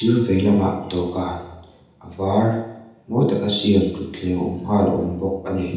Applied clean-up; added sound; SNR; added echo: none; none; none; reverberation time 0.8 s.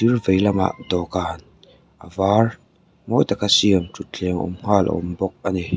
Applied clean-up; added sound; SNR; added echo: none; none; none; none.